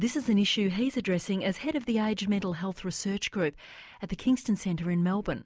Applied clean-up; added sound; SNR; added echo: none; none; none; none.